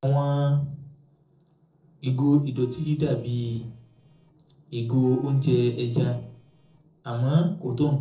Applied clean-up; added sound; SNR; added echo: neural separator model SepFormer DNS4.